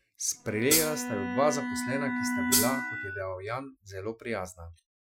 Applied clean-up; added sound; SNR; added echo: classical method Wiener filter.